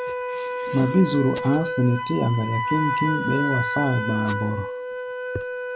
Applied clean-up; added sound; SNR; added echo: none; Wind instrument, woodwind instrument; 4 dB; none.